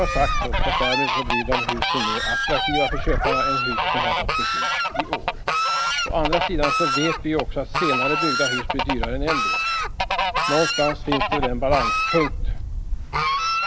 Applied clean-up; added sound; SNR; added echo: none; Fowl; -4 dB; none.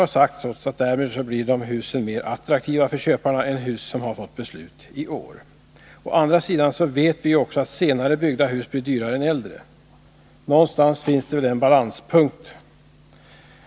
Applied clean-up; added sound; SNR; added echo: none; none; none; none.